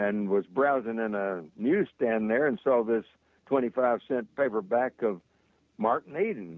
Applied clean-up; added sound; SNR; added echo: none; none; none; none.